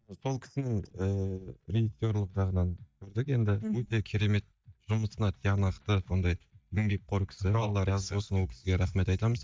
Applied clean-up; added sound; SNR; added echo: neural mask model DeepFilterNet 3.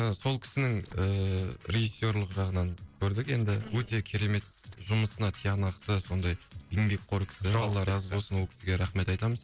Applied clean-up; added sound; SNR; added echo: neural separator model SepFormer DNS4.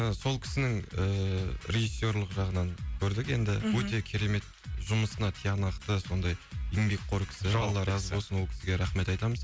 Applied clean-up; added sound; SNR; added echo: none; none; none; none.